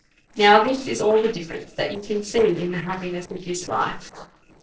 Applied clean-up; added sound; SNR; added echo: neural separator model SepFormer DNS4.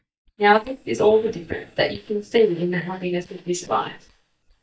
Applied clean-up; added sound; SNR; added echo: neural mask model DeepFilterNet 3.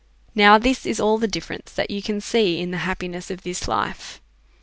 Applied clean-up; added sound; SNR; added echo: none; none; none; none.